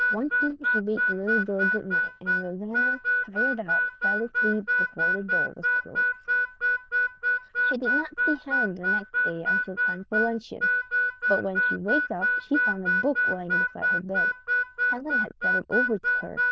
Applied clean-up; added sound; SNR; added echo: neural diffusion model UNIVERSE++.